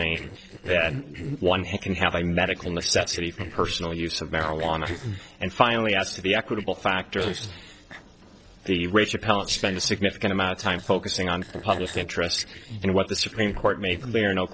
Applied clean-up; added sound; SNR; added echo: neural separator model SepFormer DNS4.